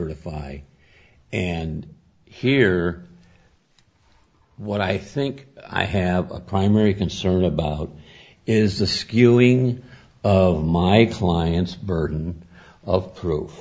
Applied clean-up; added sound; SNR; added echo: none; none; none; none.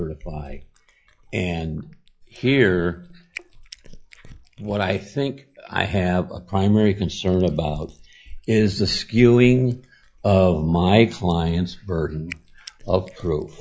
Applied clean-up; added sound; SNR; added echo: classical method log-MMSE.